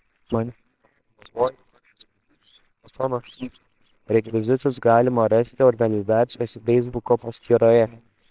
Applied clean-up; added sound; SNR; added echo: neural separator model SepFormer WHAMR!.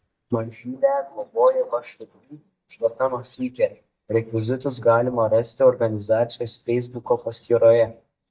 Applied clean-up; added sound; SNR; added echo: neural mask model DeepFilterNet 3.